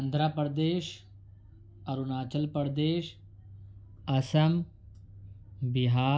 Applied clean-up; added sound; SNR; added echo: none; none; none; none.